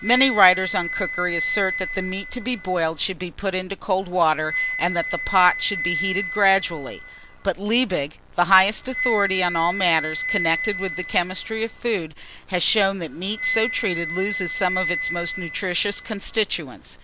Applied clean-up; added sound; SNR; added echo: none; Wind instrument, woodwind instrument; 7 dB; none.